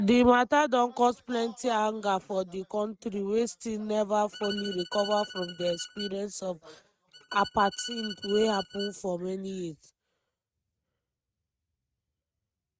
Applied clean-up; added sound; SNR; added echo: neural mask model RNNoise.